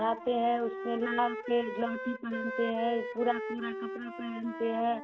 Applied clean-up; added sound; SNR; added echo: none; Wind instrument, woodwind instrument; 7 dB; none.